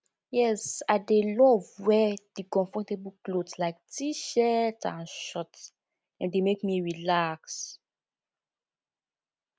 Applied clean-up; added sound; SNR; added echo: none; none; none; none.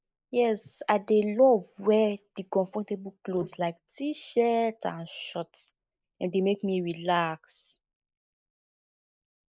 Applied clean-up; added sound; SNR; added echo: neural mask model Resemble Enhance denoiser.